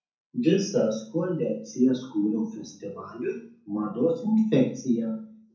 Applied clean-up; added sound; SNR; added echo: none; none; none; reverberation time 0.5 s.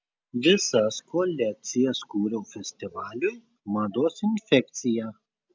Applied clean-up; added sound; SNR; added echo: none; none; none; none.